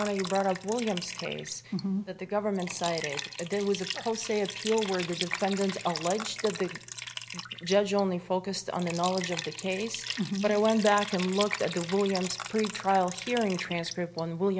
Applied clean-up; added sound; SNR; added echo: none; Liquid; 10 dB; none.